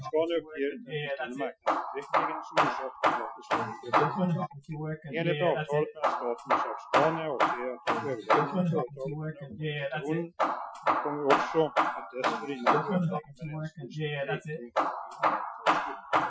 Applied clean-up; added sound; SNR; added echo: classical method Wiener filter.